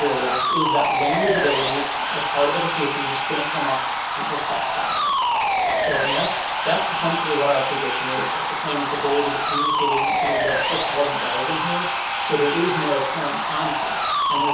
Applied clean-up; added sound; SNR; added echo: none; Sawing; -5 dB; reverberation time 0.7 s.